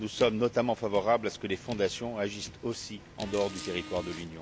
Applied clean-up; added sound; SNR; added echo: none; Car; 15 dB; none.